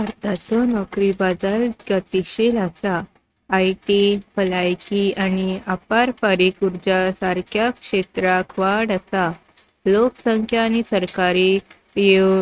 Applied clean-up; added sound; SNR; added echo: neural mask model RNNoise.